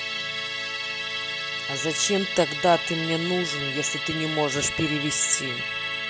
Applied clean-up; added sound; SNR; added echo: none; Musical instrument; 2 dB; none.